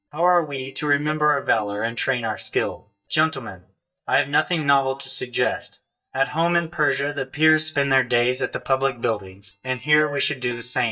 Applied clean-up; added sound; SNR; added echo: neural mask model DeepFilterNet 3.